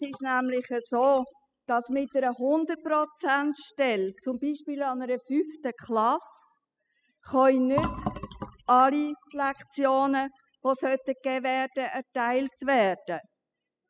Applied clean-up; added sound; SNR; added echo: classical method spectral subtraction.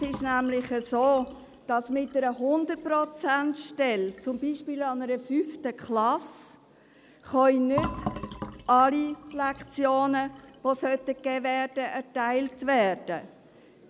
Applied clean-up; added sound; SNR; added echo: none; Fill (with liquid); 16 dB; none.